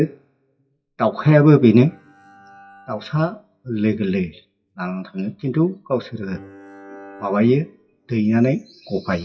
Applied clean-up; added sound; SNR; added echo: classical method WPE with log-MMSE.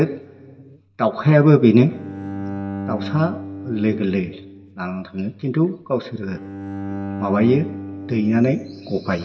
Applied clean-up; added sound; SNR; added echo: none; Bowed string instrument; 12 dB; reverberation time 2.0 s.